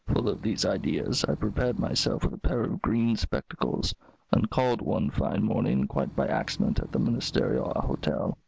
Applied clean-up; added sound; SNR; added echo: none; Engine / Truck / Car; 17 dB; none.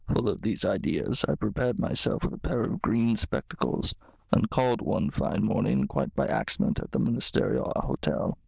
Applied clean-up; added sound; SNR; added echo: neural diffusion model UNIVERSE++.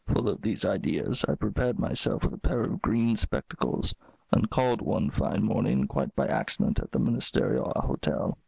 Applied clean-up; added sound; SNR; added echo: none; none; none; none.